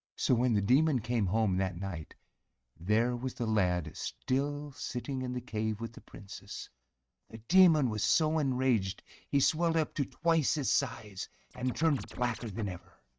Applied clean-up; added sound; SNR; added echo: neural mask model RNNoise.